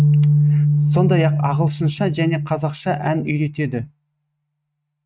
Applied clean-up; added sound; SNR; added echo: neural mask model RNNoise.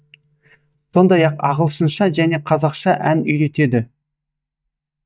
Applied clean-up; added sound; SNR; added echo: neural mask model DeepFilterNet 3.